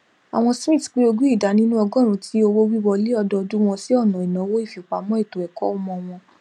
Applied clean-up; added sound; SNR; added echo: none; none; none; none.